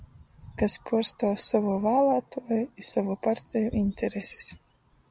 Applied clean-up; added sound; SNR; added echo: none; none; none; none.